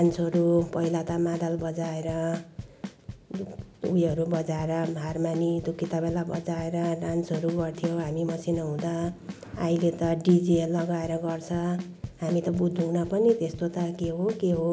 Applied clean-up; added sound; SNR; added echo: none; Bass drum / Snare drum / Drum kit; 14 dB; none.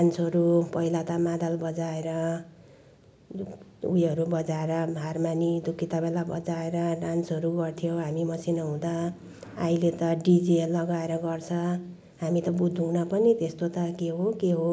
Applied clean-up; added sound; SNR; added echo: none; none; none; none.